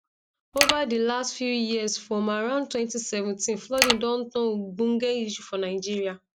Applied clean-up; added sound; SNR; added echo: none; Mechanisms; -4 dB; none.